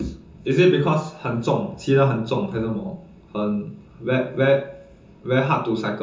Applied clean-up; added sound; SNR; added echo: none; none; none; reverberation time 0.6 s.